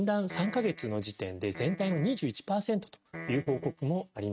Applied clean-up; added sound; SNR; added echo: neural mask model RNNoise.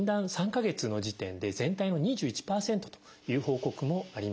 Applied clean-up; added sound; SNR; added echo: none; none; none; none.